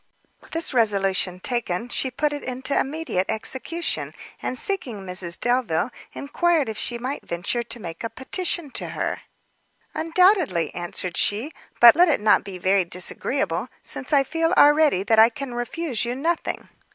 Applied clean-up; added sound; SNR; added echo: none; none; none; none.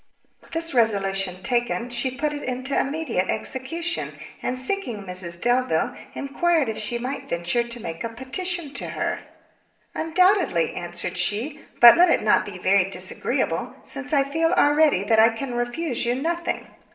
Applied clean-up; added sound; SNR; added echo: none; none; none; reverberation time 0.9 s.